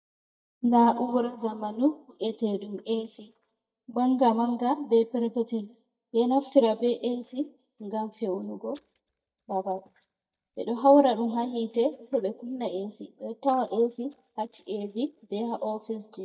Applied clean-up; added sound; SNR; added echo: neural mask model DeepFilterNet 3.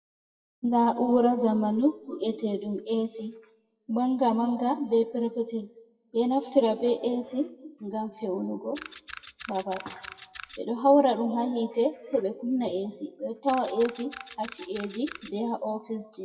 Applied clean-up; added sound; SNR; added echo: classical method WPE with log-MMSE.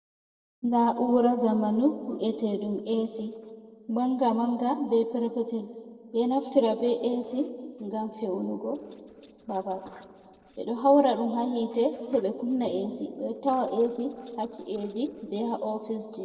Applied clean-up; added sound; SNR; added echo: neural separator model SepFormer DNS4.